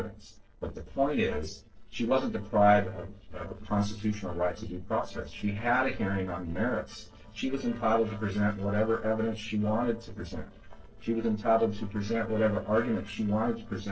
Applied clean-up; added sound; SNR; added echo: neural separator model SepFormer DNS4.